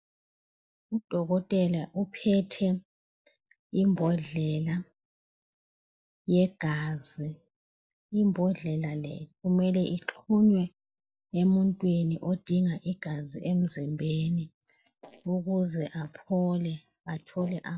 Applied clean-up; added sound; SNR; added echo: neural mask model DeepFilterNet 3.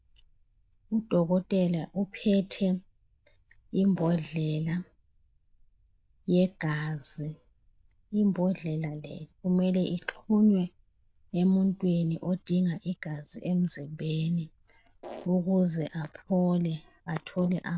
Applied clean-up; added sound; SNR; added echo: neural diffusion model UNIVERSE++.